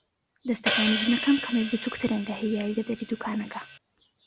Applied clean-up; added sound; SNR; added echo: none; Hi-hat; 2 dB; none.